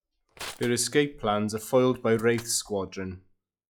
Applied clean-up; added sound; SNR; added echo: classical method log-MMSE.